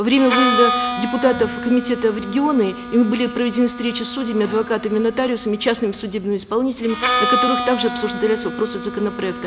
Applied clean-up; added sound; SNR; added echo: none; Harmonica; 5 dB; none.